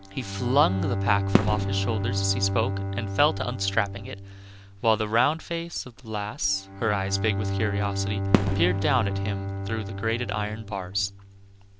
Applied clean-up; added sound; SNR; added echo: none; Bowed string instrument + Fireworks; 0 dB; none.